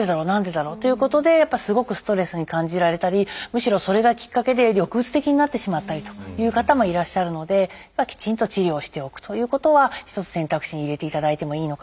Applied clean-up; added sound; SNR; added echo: none; none; none; none.